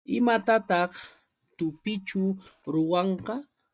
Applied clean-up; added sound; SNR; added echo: neural mask model DeepFilterNet 3.